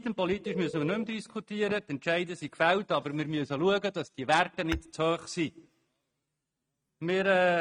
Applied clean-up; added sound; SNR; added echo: neural mask model RNNoise.